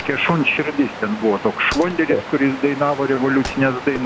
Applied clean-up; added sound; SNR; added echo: none; Waves, surf + Wood; 12 dB; none.